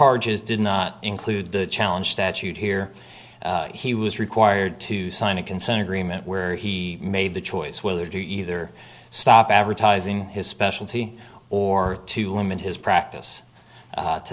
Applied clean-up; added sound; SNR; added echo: none; none; none; none.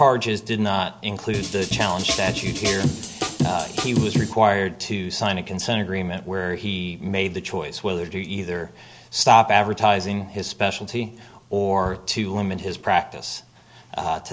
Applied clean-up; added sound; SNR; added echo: none; Drum kit; 2 dB; none.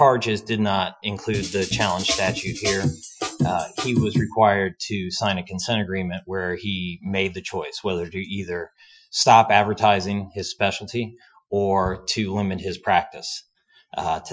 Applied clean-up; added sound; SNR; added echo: classical method Wiener filter.